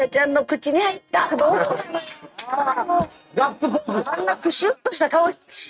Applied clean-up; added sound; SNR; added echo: neural mask model RNNoise.